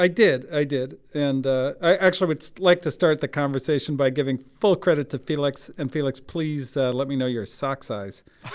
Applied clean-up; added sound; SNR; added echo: none; none; none; none.